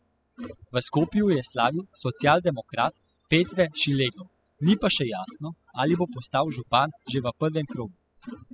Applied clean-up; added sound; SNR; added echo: classical method spectral subtraction.